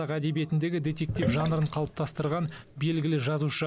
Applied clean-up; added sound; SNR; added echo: none; Sink (filling or washing); 8 dB; none.